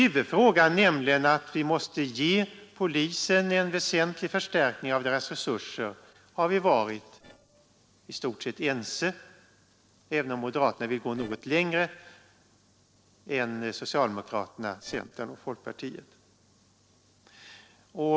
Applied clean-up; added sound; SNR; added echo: neural separator model SepFormer DNS4.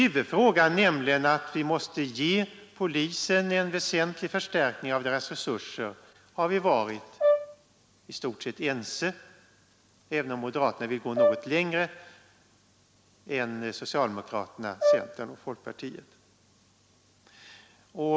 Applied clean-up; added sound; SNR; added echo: none; Brass instrument; 0 dB; none.